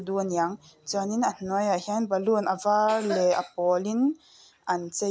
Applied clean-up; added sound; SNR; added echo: none; none; none; none.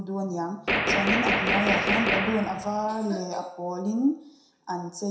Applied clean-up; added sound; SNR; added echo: none; Gunshot, gunfire; -3 dB; reverberation time 0.7 s.